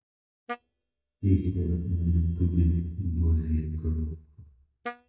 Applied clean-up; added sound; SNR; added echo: neural mask model DeepFilterNet 3.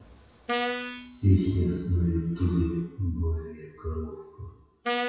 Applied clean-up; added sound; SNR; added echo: classical method WPE with log-MMSE.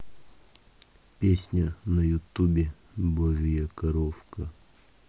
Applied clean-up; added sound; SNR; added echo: none; none; none; none.